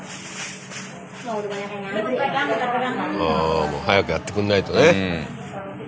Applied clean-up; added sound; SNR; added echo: none; none; none; none.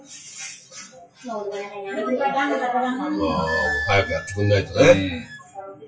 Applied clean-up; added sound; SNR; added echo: classical method WPE with log-MMSE.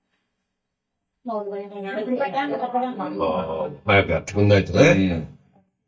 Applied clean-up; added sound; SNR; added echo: neural mask model DeepFilterNet 3.